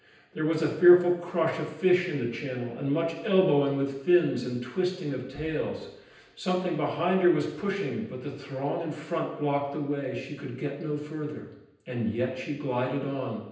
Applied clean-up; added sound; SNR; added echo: none; none; none; reverberation time 0.9 s.